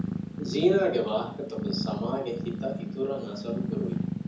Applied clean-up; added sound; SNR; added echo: none; Purr; 3 dB; reverberation time 0.5 s.